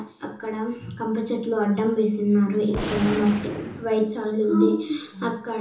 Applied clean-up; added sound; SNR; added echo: none; Gunshot, gunfire; 14 dB; reverberation time 1.2 s.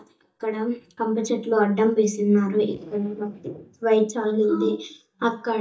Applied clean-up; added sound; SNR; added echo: neural mask model DeepFilterNet 3.